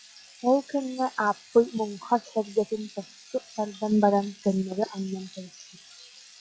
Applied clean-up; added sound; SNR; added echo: classical method log-MMSE.